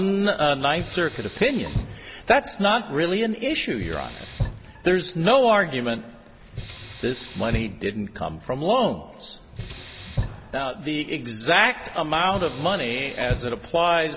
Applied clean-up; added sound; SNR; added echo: none; Sink (filling or washing); 12 dB; none.